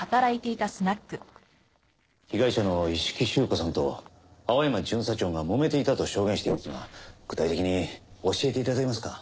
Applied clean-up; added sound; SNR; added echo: neural separator model SepFormer DNS4.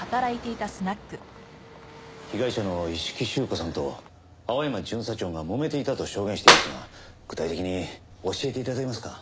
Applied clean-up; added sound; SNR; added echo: none; Clapping; -5 dB; none.